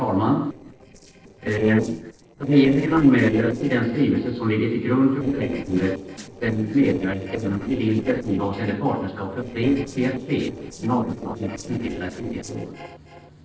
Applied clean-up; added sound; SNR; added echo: neural separator model SepFormer DNS4.